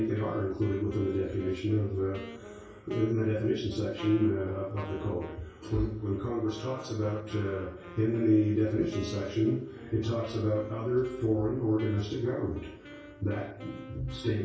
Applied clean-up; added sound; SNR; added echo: none; Wind instrument, woodwind instrument; 17 dB; reverberation time 0.6 s.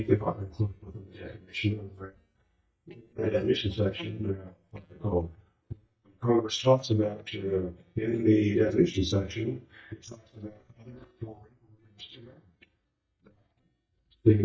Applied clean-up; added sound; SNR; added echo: neural mask model DeepFilterNet 3.